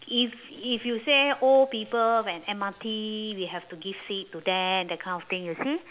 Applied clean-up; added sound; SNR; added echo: none; none; none; none.